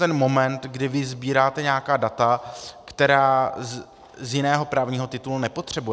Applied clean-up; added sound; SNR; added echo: none; none; none; none.